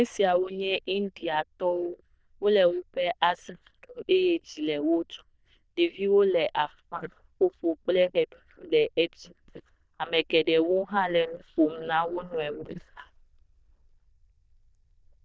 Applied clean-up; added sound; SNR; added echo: neural diffusion model UNIVERSE++.